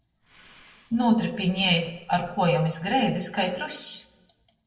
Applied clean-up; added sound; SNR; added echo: neural separator model SepFormer DNS4.